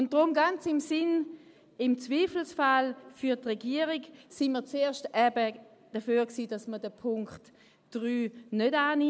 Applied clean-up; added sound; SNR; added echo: none; none; none; none.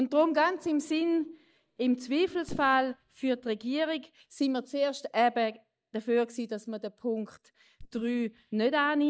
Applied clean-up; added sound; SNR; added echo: neural mask model DeepFilterNet 3.